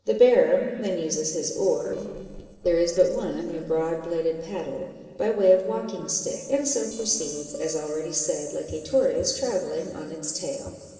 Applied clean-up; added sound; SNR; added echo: neural separator model SepFormer DNS4.